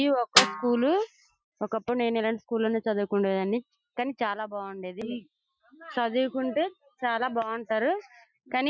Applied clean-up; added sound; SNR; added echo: classical method Wiener filter.